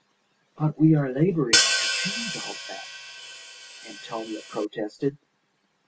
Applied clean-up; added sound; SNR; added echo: none; Hi-hat; -1 dB; none.